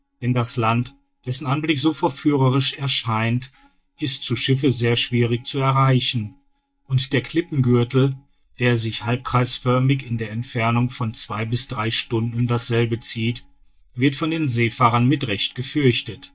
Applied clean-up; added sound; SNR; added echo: neural mask model DeepFilterNet 3.